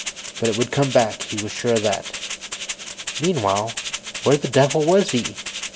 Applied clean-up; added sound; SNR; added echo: none; Rattle (instrument); 8 dB; none.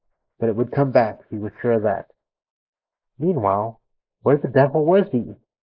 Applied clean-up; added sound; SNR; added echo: neural mask model Resemble Enhance denoiser.